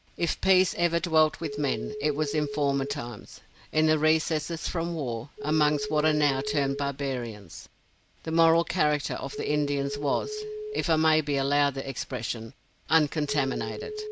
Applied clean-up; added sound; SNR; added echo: none; Telephone; 11 dB; none.